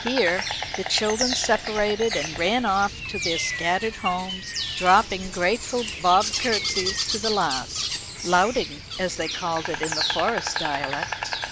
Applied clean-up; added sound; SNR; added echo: none; Insect; 5 dB; none.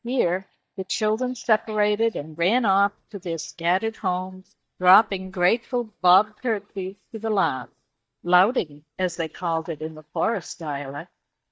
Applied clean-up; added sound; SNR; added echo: neural mask model DeepFilterNet 3.